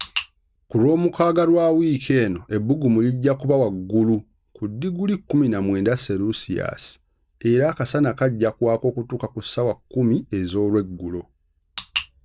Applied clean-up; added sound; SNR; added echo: none; none; none; none.